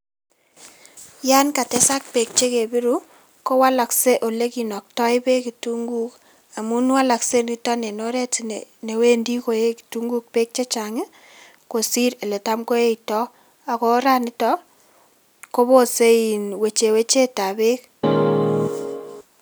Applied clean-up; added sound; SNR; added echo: none; Keyboard (musical); -1 dB; none.